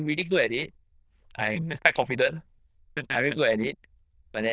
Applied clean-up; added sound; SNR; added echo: neural diffusion model UNIVERSE++.